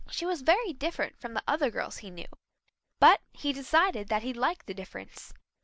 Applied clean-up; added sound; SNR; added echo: none; none; none; none.